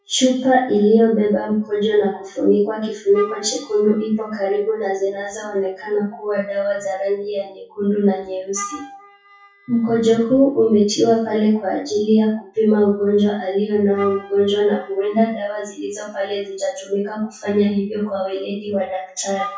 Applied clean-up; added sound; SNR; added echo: classical method WPE with log-MMSE.